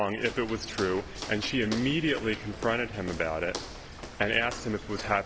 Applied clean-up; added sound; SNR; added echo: none; Walk, footsteps; 11 dB; none.